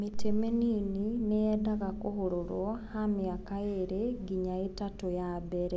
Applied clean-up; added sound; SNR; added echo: none; none; none; none.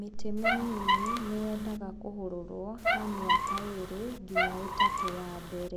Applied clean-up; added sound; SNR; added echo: none; Squeak; -4 dB; none.